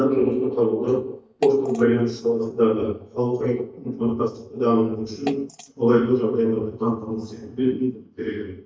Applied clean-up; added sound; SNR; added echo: neural mask model DeepFilterNet 3.